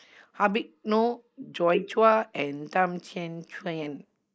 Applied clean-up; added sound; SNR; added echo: neural mask model Resemble Enhance denoiser.